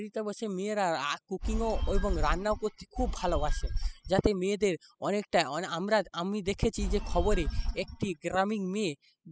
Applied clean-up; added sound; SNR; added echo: classical method spectral subtraction.